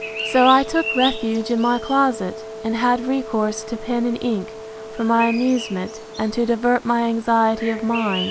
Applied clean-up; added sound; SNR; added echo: none; Bird vocalization, bird call, bird song + Wind instrument, woodwind instrument; 10 dB; none.